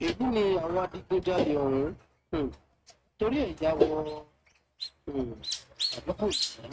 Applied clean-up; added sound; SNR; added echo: neural mask model RNNoise.